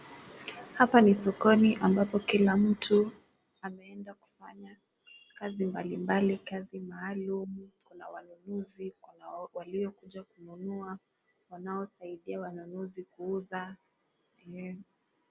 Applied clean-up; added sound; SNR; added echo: none; none; none; none.